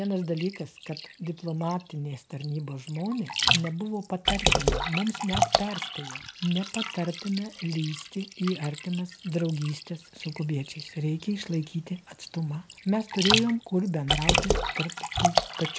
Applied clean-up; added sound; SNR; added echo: none; Liquid; 0 dB; none.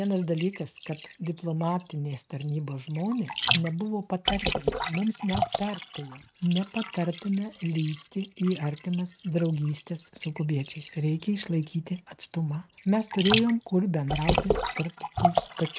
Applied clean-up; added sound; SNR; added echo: neural mask model RNNoise.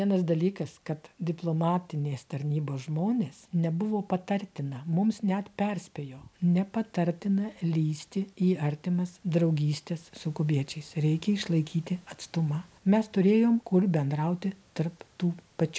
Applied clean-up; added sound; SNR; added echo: none; none; none; none.